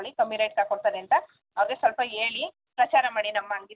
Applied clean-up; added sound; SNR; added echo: none; none; none; none.